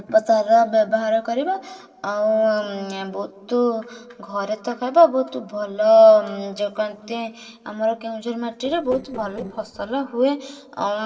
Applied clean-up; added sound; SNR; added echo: neural separator model SepFormer DNS4.